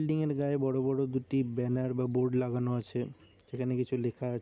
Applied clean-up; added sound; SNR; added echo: none; none; none; none.